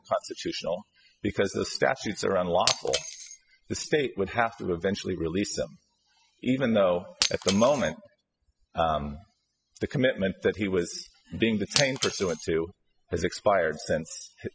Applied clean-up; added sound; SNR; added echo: classical method spectral subtraction.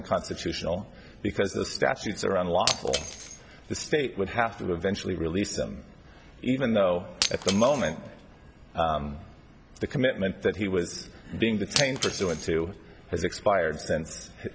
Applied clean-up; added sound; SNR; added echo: none; Shatter; 11 dB; none.